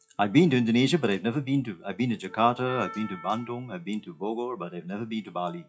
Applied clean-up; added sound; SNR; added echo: classical method WPE with log-MMSE.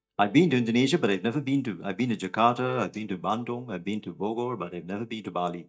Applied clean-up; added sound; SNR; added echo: neural mask model DeepFilterNet 3.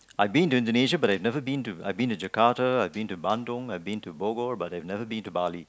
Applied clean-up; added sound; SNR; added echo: none; none; none; none.